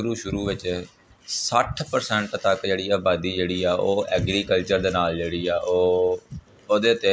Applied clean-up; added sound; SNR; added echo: none; none; none; none.